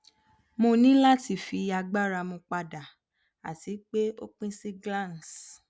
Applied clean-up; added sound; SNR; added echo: none; none; none; none.